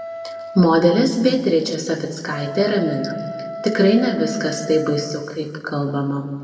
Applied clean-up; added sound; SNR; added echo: none; Wind instrument, woodwind instrument; 14 dB; reverberation time 1.7 s.